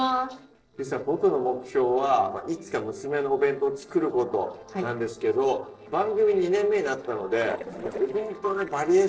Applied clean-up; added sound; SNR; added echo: neural separator model SepFormer DNS4.